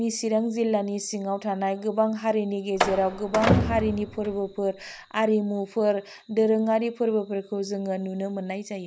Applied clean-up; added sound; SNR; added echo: none; Slam; 3 dB; none.